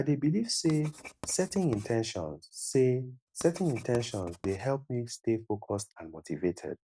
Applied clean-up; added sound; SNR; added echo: none; Writing; 19 dB; none.